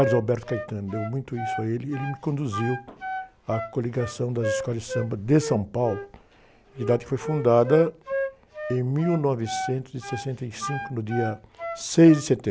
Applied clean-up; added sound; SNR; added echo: none; Wind instrument, woodwind instrument; 9 dB; none.